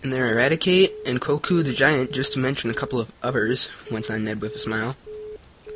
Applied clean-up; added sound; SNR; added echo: none; Telephone; 16 dB; none.